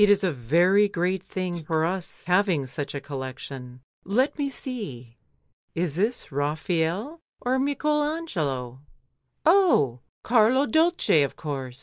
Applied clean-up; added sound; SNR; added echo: neural mask model Resemble Enhance denoiser.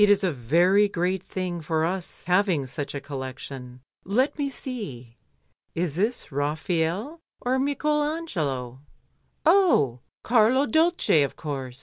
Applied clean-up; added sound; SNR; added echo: none; none; none; none.